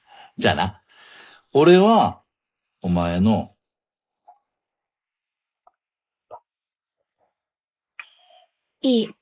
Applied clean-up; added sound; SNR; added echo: neural mask model Resemble Enhance denoiser.